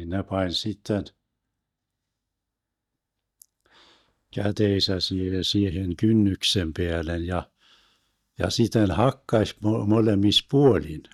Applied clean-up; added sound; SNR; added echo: neural mask model DeepFilterNet 3.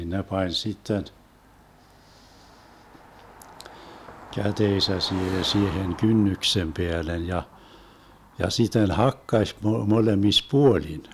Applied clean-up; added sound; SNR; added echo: none; Car passing by; 19 dB; none.